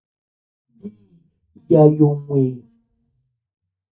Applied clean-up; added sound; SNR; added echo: neural mask model DeepFilterNet 3.